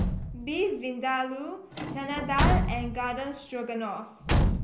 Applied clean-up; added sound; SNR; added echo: none; Slam / Truck / Car; -2 dB; none.